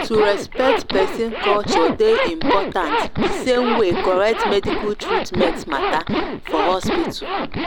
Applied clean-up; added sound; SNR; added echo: none; Zipper (clothing); 1 dB; none.